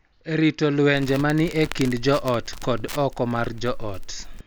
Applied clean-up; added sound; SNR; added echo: none; Crackle; 9 dB; none.